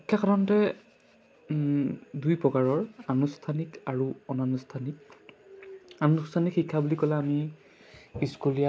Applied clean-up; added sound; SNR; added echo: none; none; none; none.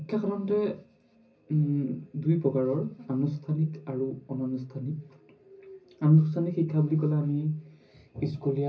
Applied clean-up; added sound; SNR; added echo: none; none; none; reverberation time 0.4 s.